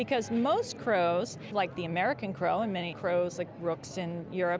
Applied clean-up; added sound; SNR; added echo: none; none; none; none.